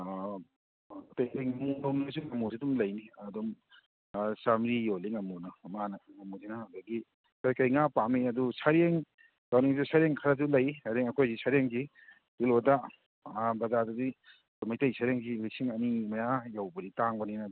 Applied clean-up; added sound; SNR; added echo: none; none; none; none.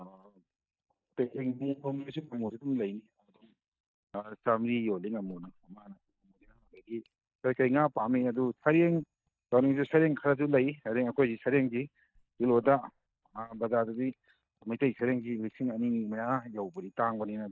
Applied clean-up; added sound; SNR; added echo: neural mask model DeepFilterNet 3.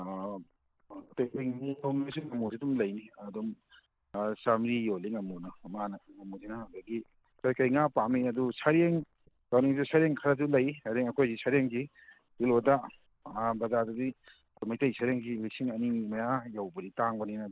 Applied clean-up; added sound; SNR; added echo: neural mask model Resemble Enhance denoiser.